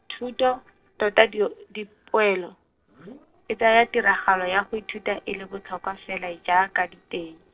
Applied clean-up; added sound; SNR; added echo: neural separator model SepFormer DNS4.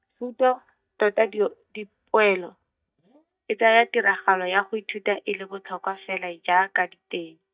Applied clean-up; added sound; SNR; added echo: neural mask model DeepFilterNet 3.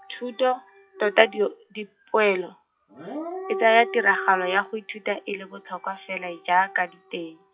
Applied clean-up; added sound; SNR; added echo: classical method WPE with log-MMSE.